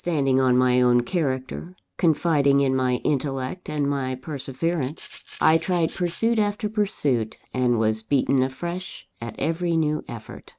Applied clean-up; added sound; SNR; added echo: neural mask model RNNoise.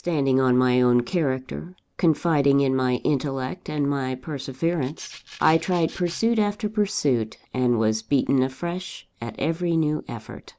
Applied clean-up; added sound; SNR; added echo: none; Rattle (instrument); 20 dB; none.